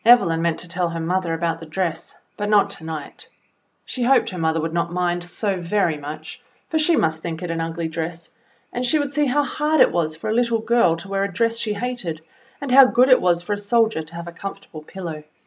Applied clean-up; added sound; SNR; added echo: none; none; none; none.